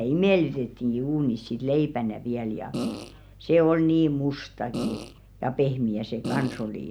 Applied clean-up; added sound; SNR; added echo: none; Fart; 6 dB; none.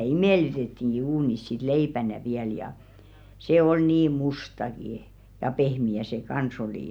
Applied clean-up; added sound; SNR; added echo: none; none; none; none.